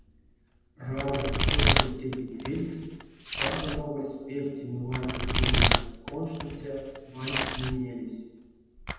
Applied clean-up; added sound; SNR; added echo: none; Domestic sounds, home sounds; -5 dB; reverberation time 1.1 s.